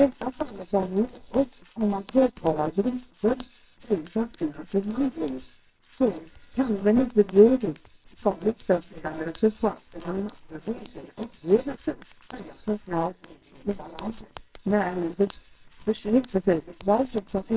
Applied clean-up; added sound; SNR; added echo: neural separator model SepFormer WHAMR!.